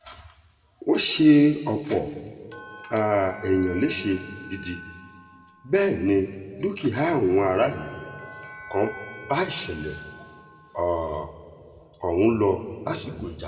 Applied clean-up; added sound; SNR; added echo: none; Bell; 18 dB; reverberation time 1.9 s.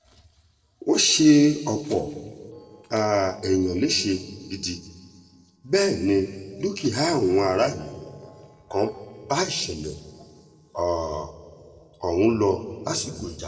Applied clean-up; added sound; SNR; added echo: neural separator model SepFormer DNS4.